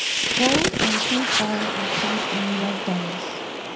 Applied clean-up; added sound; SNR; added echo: none; Fire; -3 dB; reverberation time 0.4 s.